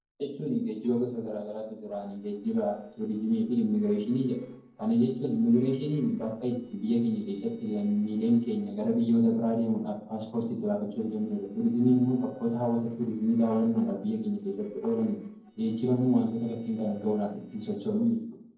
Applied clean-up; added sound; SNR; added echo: neural separator model SepFormer DNS4.